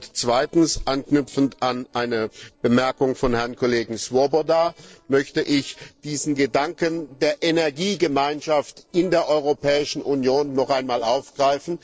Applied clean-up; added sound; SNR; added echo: neural separator model SepFormer DNS4.